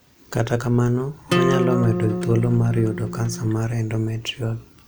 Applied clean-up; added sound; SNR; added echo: none; Acoustic guitar; 2 dB; none.